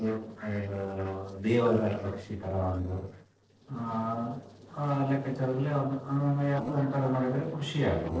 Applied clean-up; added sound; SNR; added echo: neural separator model SepFormer DNS4.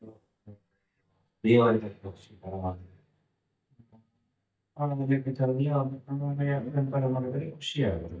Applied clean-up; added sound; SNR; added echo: neural mask model DeepFilterNet 3.